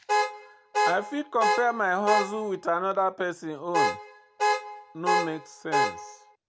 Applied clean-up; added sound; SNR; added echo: none; Alarm / Car; -2 dB; none.